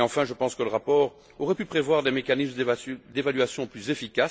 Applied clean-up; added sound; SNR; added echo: none; none; none; none.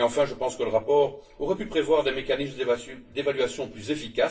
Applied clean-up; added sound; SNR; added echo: none; none; none; reverberation time 0.3 s.